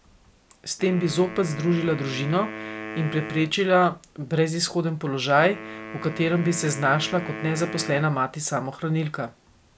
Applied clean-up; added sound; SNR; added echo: none; Wind instrument, woodwind instrument; 13 dB; none.